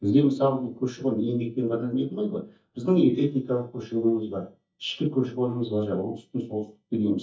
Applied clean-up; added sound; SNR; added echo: neural mask model DeepFilterNet 3.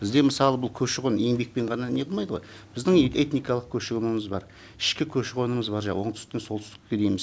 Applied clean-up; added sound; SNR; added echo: none; none; none; none.